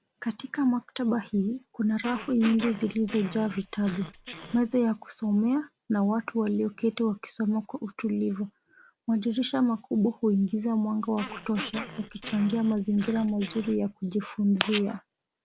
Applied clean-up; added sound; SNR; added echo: none; Growling; 14 dB; none.